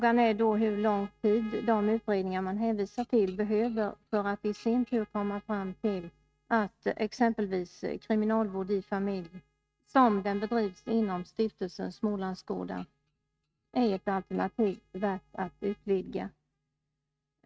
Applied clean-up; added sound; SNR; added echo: neural mask model RNNoise.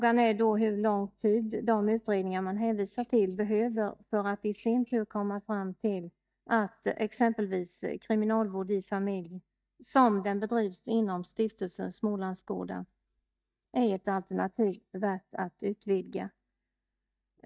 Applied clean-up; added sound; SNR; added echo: neural mask model DeepFilterNet 3.